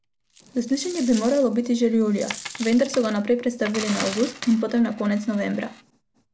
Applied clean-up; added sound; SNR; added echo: none; Coin (dropping); 14 dB; none.